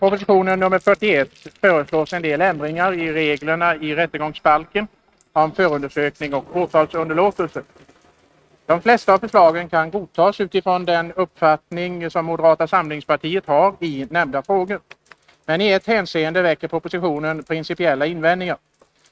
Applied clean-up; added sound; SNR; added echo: neural mask model RNNoise.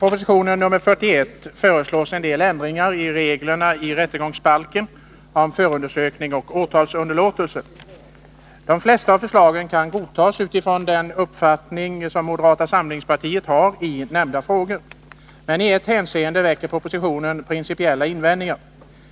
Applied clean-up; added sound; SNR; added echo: none; none; none; none.